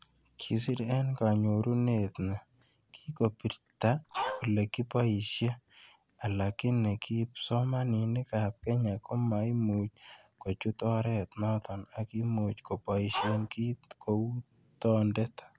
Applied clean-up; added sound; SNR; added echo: none; Dog; 4 dB; none.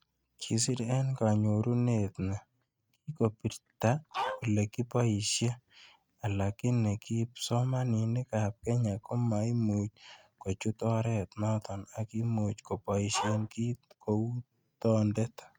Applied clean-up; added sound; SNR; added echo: neural mask model RNNoise.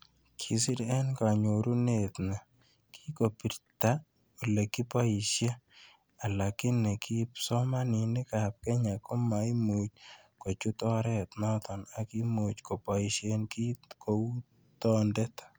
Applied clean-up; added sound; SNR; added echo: none; none; none; none.